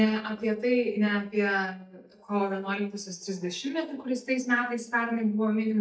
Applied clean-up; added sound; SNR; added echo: neural mask model DeepFilterNet 3.